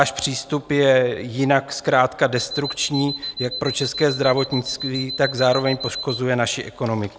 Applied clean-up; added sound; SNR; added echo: none; Alarm; 9 dB; none.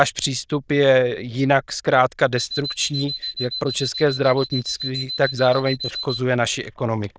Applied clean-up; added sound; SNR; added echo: neural diffusion model UNIVERSE++.